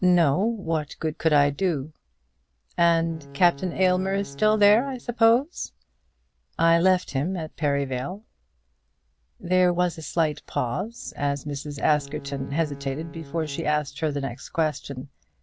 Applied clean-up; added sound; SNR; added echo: none; Bowed string instrument; 17 dB; none.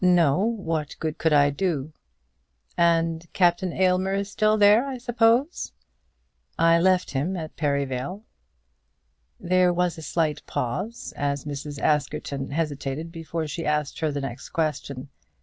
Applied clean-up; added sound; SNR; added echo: none; none; none; none.